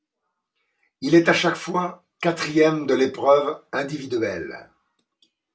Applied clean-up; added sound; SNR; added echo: none; none; none; none.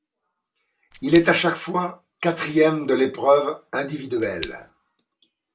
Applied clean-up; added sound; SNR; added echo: none; Scissors; 13 dB; none.